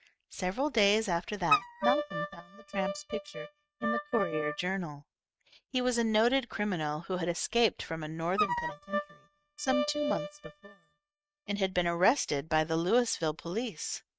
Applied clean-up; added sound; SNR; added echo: neural mask model RNNoise.